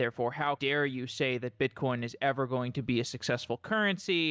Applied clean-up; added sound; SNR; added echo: none; none; none; none.